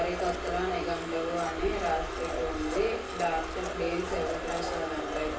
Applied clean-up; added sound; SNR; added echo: none; Domestic sounds, home sounds; 9 dB; reverberation time 0.4 s.